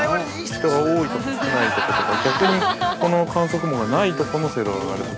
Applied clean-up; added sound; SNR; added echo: none; Wind chime; 11 dB; none.